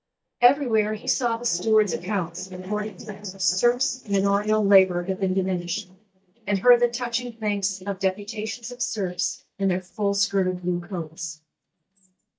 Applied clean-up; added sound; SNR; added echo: neural mask model DeepFilterNet 3.